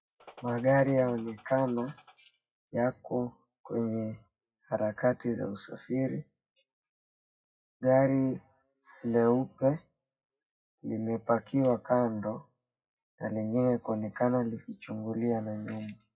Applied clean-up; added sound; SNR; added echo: classical method WPE with log-MMSE.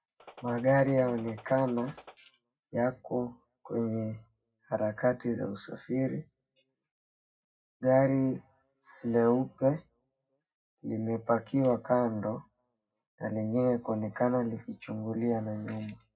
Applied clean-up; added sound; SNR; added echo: none; Gunshot, gunfire; 19 dB; reverberation time 0.3 s.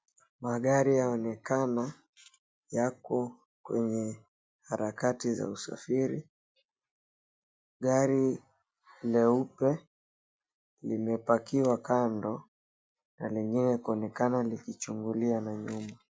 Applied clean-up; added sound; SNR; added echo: none; none; none; none.